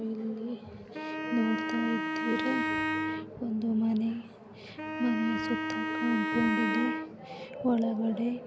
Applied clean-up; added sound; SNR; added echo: none; Wind instrument, woodwind instrument; 2 dB; none.